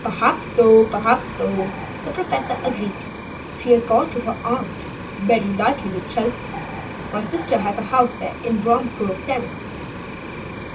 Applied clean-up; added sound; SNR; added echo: none; Cricket; 9 dB; reverberation time 0.2 s.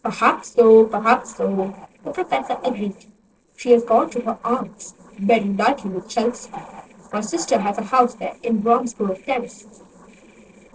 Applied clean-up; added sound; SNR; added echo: neural separator model SepFormer DNS4.